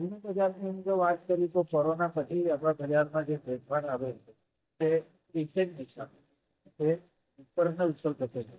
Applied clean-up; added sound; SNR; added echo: neural mask model DeepFilterNet 3.